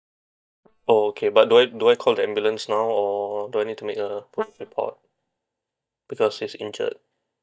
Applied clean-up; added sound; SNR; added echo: neural mask model DeepFilterNet 3.